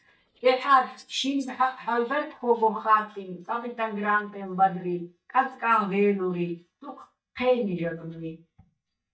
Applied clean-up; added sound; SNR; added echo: neural mask model DeepFilterNet 3.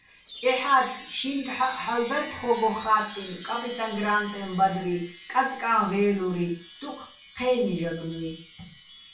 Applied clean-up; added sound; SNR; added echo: none; Chime; 9 dB; reverberation time 0.3 s.